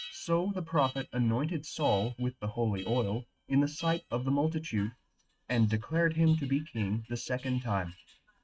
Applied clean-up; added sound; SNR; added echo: neural mask model RNNoise.